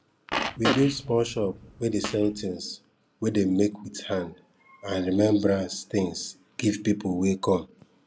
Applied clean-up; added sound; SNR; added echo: none; Fart; 5 dB; none.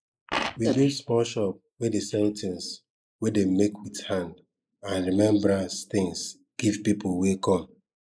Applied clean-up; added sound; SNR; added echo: neural mask model Resemble Enhance denoiser.